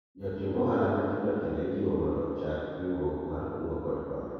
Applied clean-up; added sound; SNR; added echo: none; none; none; reverberation time 2.2 s.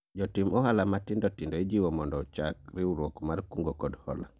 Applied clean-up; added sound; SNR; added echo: none; none; none; none.